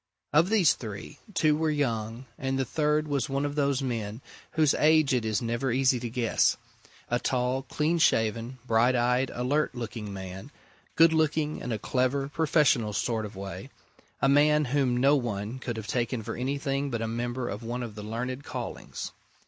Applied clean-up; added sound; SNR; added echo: none; none; none; none.